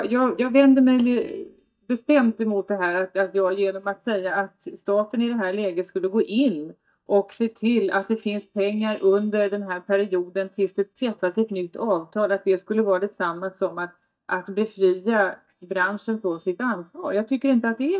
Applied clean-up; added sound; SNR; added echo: neural mask model DeepFilterNet 3.